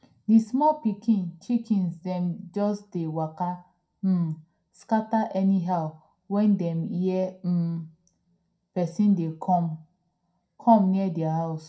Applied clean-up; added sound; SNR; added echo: none; none; none; reverberation time 0.2 s.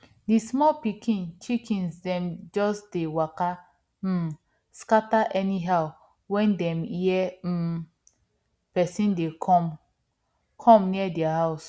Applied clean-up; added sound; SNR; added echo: none; none; none; none.